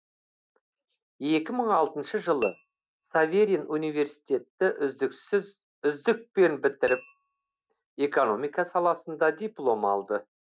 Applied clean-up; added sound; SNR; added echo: neural mask model RNNoise.